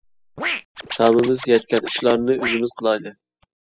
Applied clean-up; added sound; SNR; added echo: classical method spectral subtraction.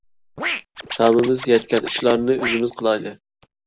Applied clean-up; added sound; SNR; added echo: none; Scratching (performance technique); 8 dB; none.